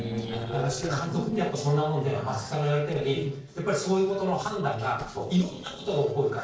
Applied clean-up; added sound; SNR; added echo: neural separator model SepFormer DNS4.